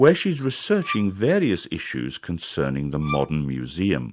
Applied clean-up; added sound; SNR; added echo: none; Bowed string instrument; 12 dB; none.